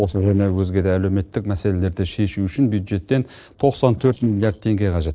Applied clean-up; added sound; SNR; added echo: neural separator model SepFormer DNS4.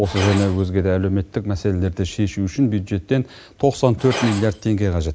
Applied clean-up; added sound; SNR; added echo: none; Glass; 15 dB; none.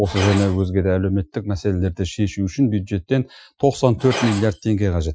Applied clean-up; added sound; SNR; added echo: classical method Wiener filter.